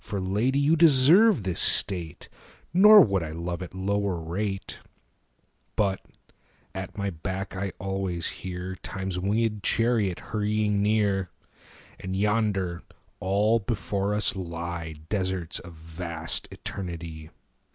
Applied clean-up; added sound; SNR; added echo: none; none; none; none.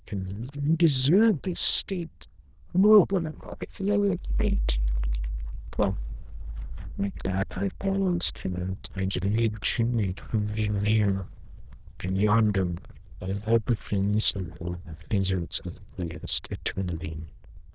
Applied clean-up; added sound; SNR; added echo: neural diffusion model UNIVERSE++.